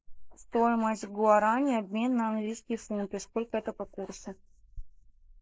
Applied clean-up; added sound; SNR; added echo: neural mask model Resemble Enhance denoiser.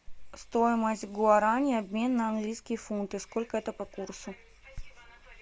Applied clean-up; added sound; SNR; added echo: none; none; none; none.